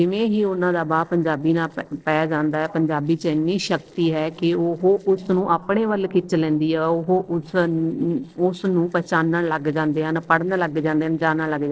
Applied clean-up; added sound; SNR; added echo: neural separator model SepFormer DNS4.